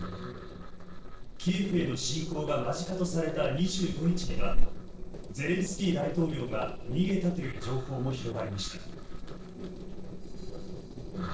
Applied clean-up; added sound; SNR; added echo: neural separator model SepFormer DNS4.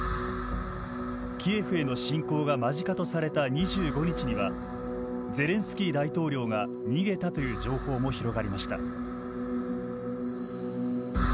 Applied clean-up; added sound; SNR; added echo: none; none; none; none.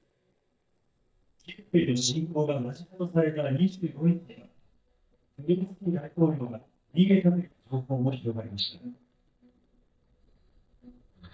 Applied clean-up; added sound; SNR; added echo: neural mask model DeepFilterNet 3.